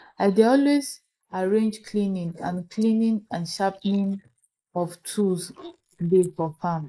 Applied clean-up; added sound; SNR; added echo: neural mask model Resemble Enhance denoiser.